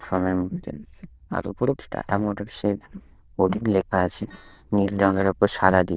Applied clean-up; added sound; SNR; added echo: neural diffusion model UNIVERSE++.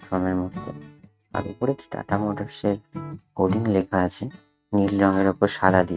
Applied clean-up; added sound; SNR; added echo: neural mask model RNNoise.